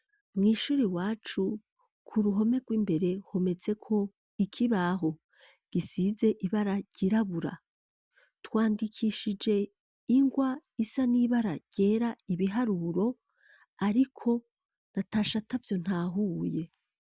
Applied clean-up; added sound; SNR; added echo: none; none; none; none.